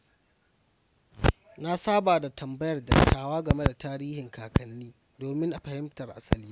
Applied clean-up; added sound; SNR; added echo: none; none; none; none.